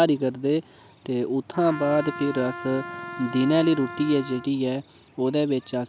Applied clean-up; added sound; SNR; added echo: none; Trumpet; 12 dB; none.